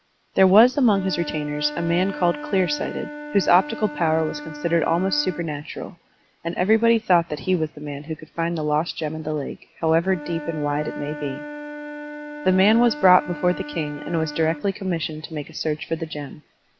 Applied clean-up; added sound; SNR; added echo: none; Wind instrument, woodwind instrument; 13 dB; none.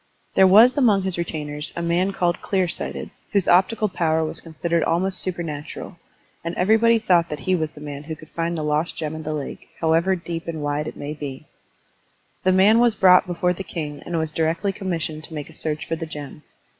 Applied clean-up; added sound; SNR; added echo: none; none; none; none.